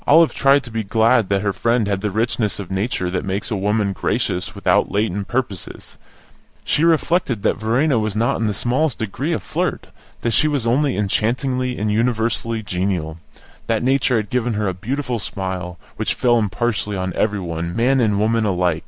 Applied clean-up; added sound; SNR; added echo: none; none; none; none.